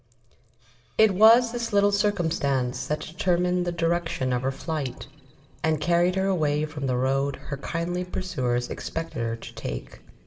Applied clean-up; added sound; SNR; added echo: none; none; none; reverberation time 1.8 s.